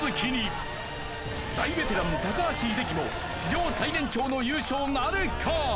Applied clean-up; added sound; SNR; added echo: none; Bird; 10 dB; none.